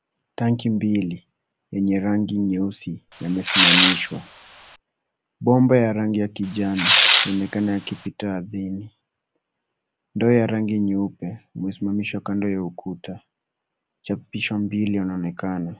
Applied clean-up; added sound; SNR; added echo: none; Tearing; -3 dB; none.